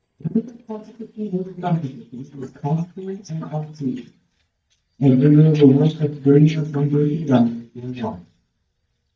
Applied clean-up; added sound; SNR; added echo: neural mask model DeepFilterNet 3.